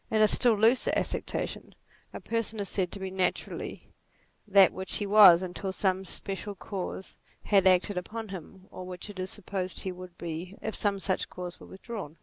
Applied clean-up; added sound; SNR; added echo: none; none; none; none.